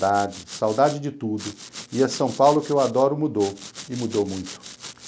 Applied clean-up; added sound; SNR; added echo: none; Domestic sounds, home sounds; 17 dB; none.